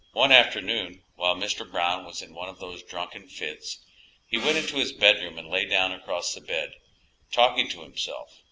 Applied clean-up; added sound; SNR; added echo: none; Gong; 12 dB; none.